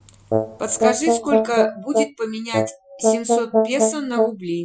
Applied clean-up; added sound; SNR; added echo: classical method Wiener filter.